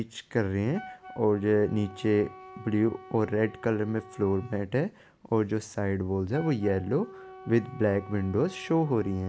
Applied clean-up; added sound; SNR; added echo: none; Wind instrument, woodwind instrument; 19 dB; none.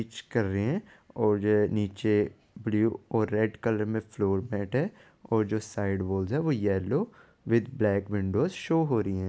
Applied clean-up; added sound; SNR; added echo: none; none; none; none.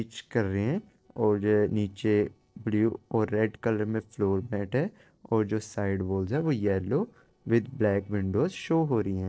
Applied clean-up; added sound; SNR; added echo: neural separator model SepFormer DNS4.